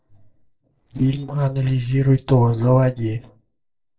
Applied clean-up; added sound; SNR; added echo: neural separator model SepFormer DNS4.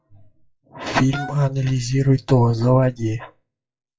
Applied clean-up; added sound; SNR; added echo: classical method WPE with log-MMSE.